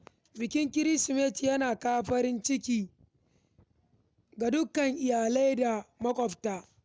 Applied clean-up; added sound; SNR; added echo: none; none; none; none.